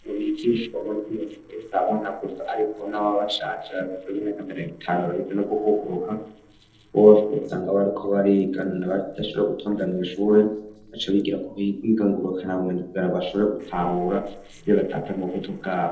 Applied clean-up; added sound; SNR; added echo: neural separator model SepFormer DNS4.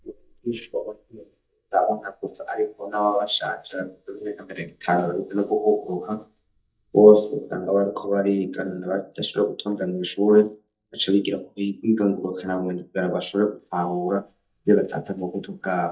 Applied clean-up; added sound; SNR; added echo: neural mask model DeepFilterNet 3.